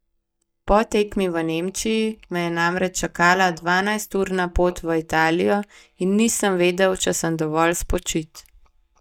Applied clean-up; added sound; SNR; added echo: neural mask model DeepFilterNet 3.